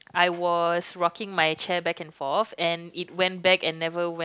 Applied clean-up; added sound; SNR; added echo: none; none; none; none.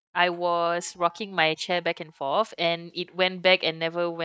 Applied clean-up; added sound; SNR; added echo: neural mask model DeepFilterNet 3.